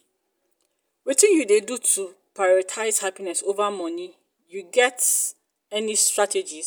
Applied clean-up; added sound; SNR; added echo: none; none; none; none.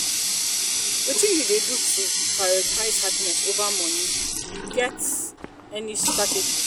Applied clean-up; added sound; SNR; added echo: none; Water tap, faucet; -4 dB; none.